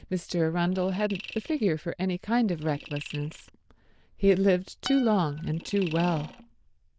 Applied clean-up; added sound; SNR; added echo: neural diffusion model UNIVERSE++.